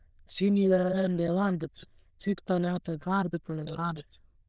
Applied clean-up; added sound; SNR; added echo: neural diffusion model UNIVERSE++.